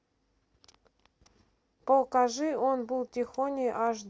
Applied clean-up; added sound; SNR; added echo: none; none; none; none.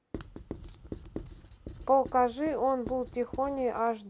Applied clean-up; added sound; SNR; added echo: none; Writing; 13 dB; none.